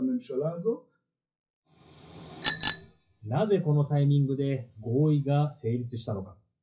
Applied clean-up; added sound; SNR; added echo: classical method WPE with log-MMSE.